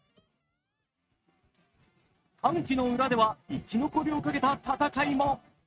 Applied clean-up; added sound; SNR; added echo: neural mask model RNNoise.